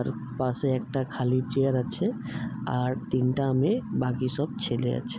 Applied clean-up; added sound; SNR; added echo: none; none; none; none.